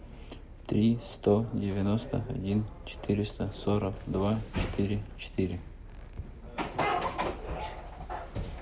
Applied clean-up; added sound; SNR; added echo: none; none; none; none.